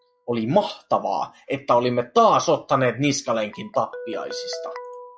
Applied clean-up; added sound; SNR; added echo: classical method log-MMSE.